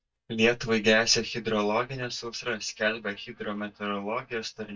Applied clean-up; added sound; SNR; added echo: neural mask model DeepFilterNet 3.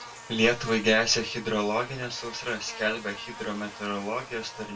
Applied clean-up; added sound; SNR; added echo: none; Buzz; 14 dB; reverberation time 0.2 s.